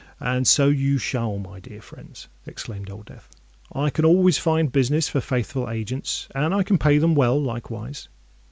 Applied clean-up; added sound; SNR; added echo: none; none; none; none.